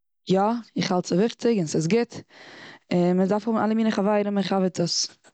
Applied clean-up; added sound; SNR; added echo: none; none; none; none.